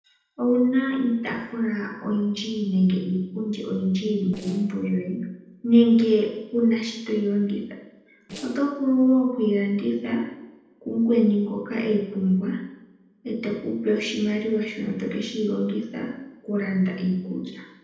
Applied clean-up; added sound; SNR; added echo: neural separator model SepFormer DNS4.